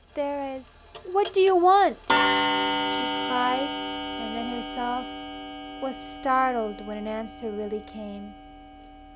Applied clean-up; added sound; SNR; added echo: none; Clock; 3 dB; none.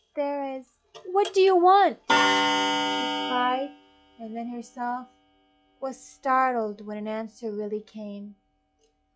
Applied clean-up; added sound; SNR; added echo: classical method log-MMSE.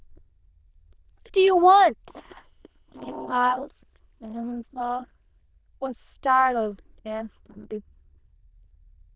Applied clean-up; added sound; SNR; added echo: neural diffusion model UNIVERSE++.